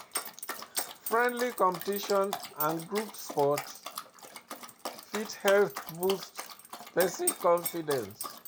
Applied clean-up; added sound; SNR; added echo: none; Dog; 8 dB; none.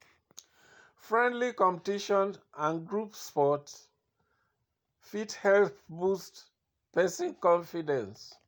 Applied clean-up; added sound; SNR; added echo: none; none; none; none.